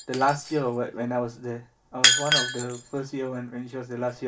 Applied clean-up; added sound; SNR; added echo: none; Shatter; 0 dB; reverberation time 0.2 s.